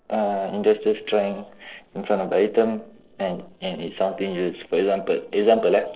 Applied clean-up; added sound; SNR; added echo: neural separator model SepFormer DNS4.